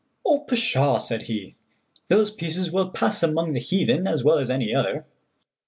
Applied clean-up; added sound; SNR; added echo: none; none; none; none.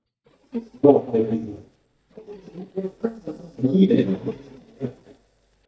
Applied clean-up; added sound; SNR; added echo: neural mask model DeepFilterNet 3.